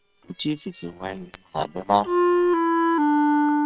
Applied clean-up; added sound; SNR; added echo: neural separator model SepFormer WHAM!.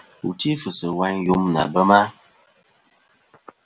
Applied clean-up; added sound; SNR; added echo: none; none; none; none.